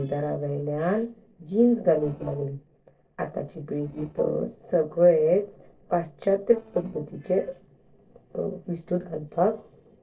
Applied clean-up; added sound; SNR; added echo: neural separator model SepFormer DNS4.